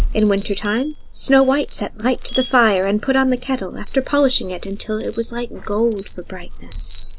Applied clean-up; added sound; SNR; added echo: none; Glass; 10 dB; none.